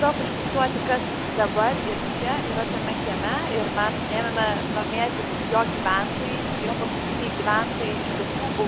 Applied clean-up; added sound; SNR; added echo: none; Water; 0 dB; none.